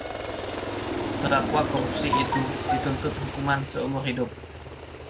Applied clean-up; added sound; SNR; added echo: none; Aircraft; 2 dB; none.